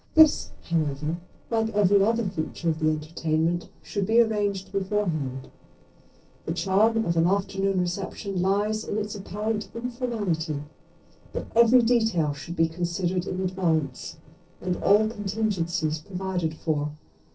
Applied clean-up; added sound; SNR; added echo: neural separator model SepFormer DNS4.